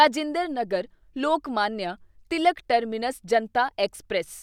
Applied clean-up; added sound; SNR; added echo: none; none; none; none.